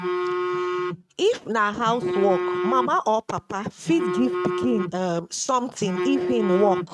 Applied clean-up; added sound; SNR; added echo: neural mask model RNNoise.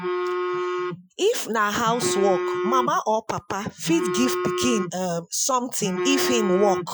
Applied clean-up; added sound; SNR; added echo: classical method Wiener filter.